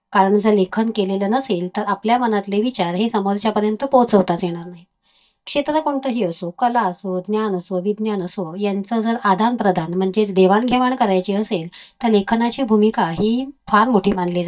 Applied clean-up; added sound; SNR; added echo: neural mask model DeepFilterNet 3.